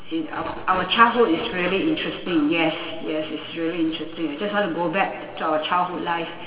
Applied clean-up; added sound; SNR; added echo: none; none; none; reverberation time 1.9 s.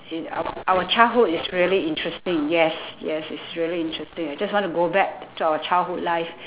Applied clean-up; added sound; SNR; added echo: none; none; none; none.